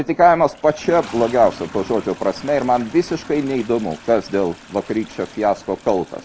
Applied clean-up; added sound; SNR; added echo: none; Toilet flush; 20 dB; none.